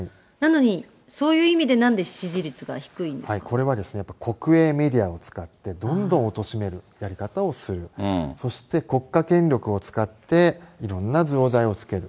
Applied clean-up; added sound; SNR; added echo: none; none; none; none.